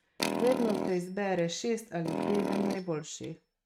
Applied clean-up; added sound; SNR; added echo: neural mask model RNNoise.